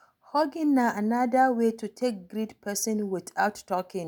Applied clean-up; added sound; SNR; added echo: none; none; none; none.